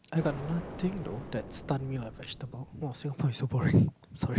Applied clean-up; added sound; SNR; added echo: none; Explosion; 13 dB; none.